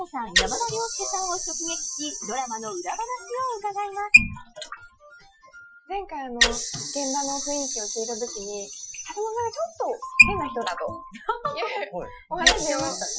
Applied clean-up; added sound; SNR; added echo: classical method Wiener filter.